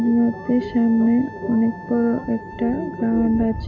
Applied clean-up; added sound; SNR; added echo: none; Wind instrument, woodwind instrument; 19 dB; none.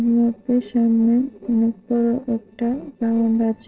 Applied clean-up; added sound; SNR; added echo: neural separator model SepFormer DNS4.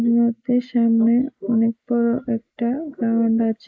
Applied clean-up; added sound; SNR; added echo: neural mask model Resemble Enhance denoiser.